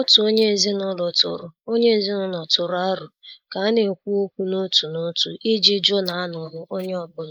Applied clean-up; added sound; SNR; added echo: neural mask model Resemble Enhance denoiser.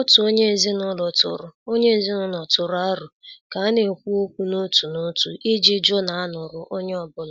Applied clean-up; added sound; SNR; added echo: none; none; none; none.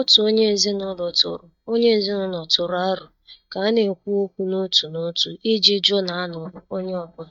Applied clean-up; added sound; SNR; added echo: neural mask model DeepFilterNet 3.